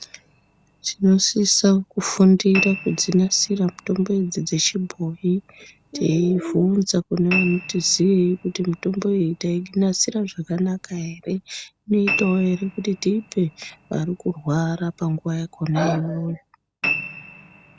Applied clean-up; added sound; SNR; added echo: none; Piano; 13 dB; none.